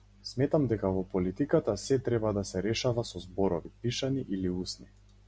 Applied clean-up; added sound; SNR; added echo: none; none; none; none.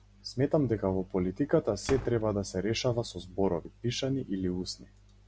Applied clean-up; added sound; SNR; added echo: none; Slam; 16 dB; none.